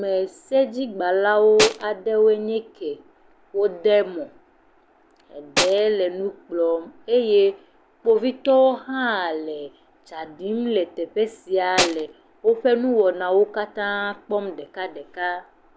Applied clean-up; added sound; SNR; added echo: none; Tools; 1 dB; none.